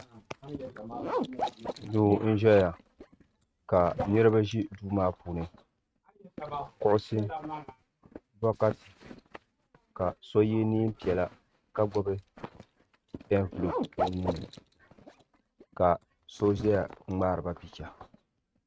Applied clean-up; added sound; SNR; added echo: neural mask model RNNoise.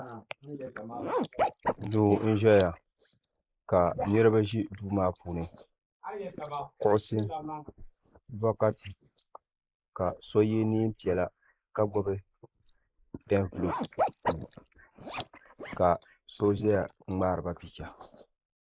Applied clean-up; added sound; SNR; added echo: neural mask model Resemble Enhance denoiser.